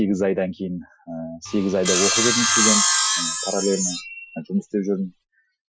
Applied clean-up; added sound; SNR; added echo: classical method Wiener filter.